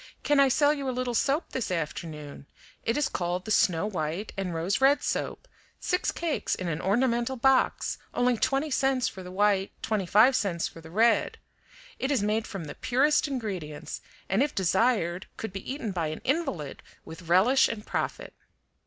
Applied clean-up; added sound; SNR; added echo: none; none; none; none.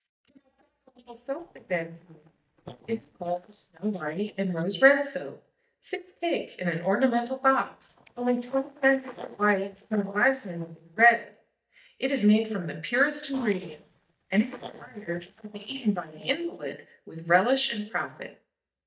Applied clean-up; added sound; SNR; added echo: neural mask model DeepFilterNet 3.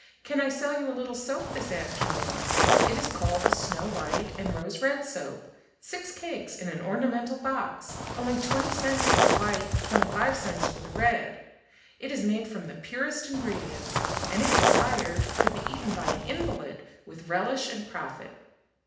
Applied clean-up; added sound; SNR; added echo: none; Walk, footsteps; -4 dB; reverberation time 0.8 s.